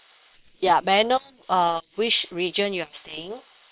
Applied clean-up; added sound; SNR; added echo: neural separator model SepFormer WHAM!.